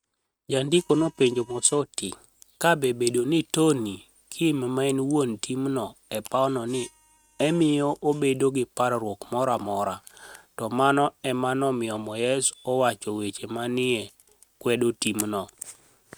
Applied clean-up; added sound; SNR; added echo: neural mask model RNNoise.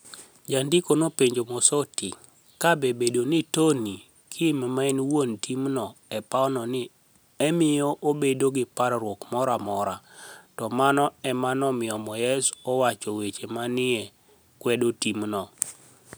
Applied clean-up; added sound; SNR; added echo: none; none; none; none.